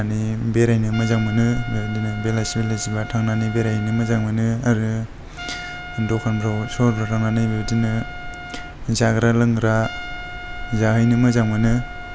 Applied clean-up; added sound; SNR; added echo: none; Trumpet; 16 dB; none.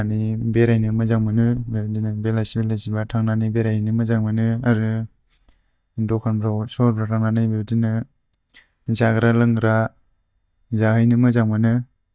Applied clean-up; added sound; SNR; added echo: neural mask model DeepFilterNet 3.